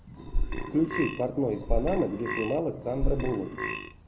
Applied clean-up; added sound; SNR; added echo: none; Burping, eructation; 1 dB; none.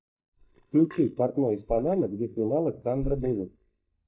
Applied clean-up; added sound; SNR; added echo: neural mask model DeepFilterNet 3.